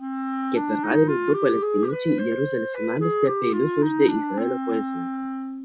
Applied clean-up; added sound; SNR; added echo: none; Wind instrument, woodwind instrument; 2 dB; none.